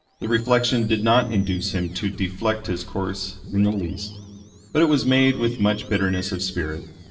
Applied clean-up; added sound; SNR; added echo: neural separator model SepFormer DNS4.